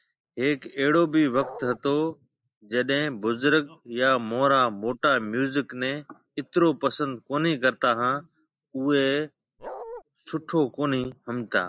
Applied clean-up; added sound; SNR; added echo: neural mask model Resemble Enhance denoiser.